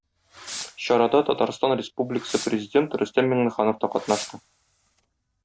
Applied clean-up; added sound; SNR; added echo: none; Fireworks; 17 dB; none.